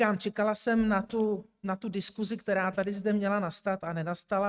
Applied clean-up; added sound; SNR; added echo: neural mask model RNNoise.